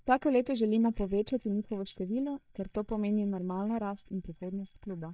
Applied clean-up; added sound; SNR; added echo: neural mask model DeepFilterNet 3.